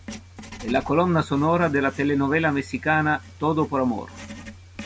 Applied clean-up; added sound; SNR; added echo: none; Writing; 19 dB; none.